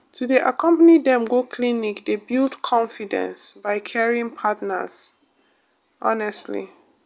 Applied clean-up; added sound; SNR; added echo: none; none; none; none.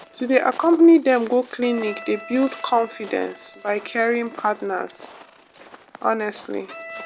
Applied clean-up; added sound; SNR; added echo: none; Bowed string instrument + Walk, footsteps; 19 dB; none.